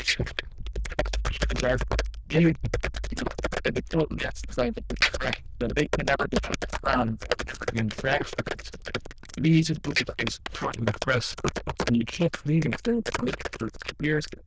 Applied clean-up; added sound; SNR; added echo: neural diffusion model UNIVERSE++.